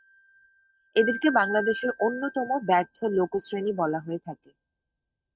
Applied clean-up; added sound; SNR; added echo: neural mask model RNNoise.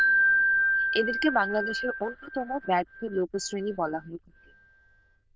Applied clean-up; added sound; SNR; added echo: neural diffusion model UNIVERSE++.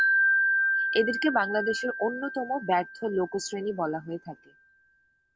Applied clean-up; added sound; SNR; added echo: none; Wind chime; -1 dB; none.